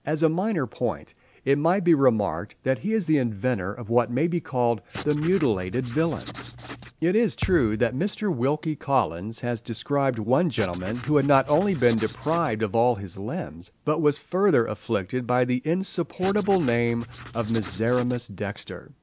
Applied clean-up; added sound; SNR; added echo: none; Thump, thud + Writing; 14 dB; none.